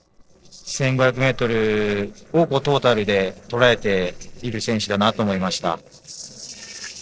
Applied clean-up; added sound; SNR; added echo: neural separator model SepFormer DNS4.